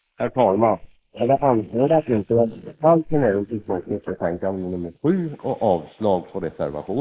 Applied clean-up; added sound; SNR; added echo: neural mask model Resemble Enhance denoiser.